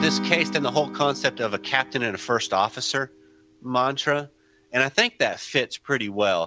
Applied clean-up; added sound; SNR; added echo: none; Acoustic guitar / Strum; 12 dB; none.